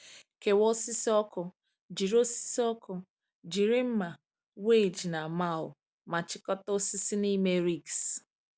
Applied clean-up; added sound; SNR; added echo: none; none; none; none.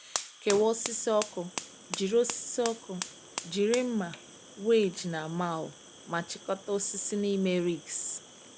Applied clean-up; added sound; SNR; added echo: none; Fire; 12 dB; none.